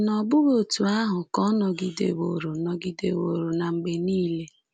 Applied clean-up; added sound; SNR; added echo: none; none; none; none.